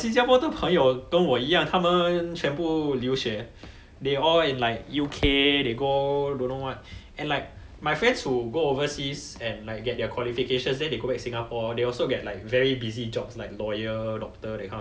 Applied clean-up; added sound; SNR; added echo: none; none; none; none.